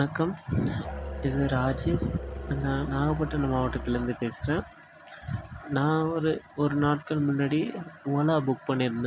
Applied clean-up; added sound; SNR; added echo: none; Musical instrument; 8 dB; none.